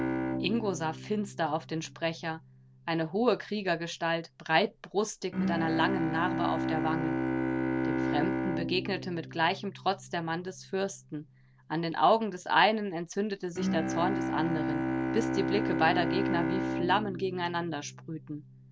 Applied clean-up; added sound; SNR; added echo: none; Bowed string instrument; 2 dB; none.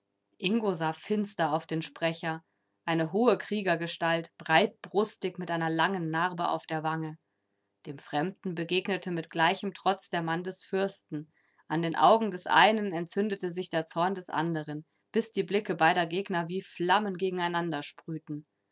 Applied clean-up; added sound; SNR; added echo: none; none; none; none.